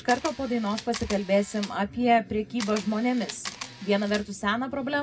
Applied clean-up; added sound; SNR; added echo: none; Camera; 13 dB; reverberation time 0.2 s.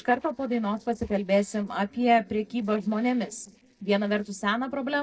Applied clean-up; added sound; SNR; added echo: neural separator model SepFormer DNS4.